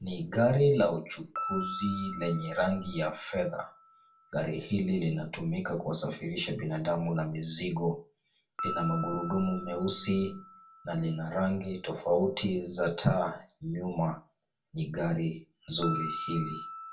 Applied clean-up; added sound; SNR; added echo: none; Piano; 13 dB; reverberation time 0.2 s.